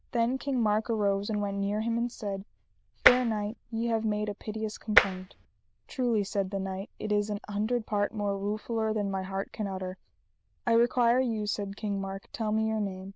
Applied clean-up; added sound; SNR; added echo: neural diffusion model UNIVERSE++.